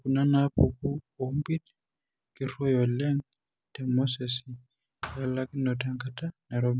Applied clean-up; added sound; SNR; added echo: none; Thump, thud; 16 dB; none.